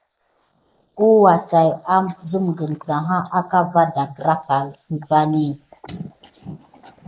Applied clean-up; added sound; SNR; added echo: neural mask model Resemble Enhance denoiser.